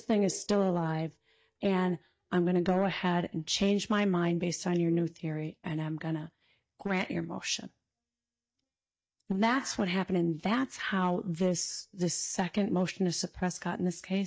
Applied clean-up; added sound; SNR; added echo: neural mask model DeepFilterNet 3.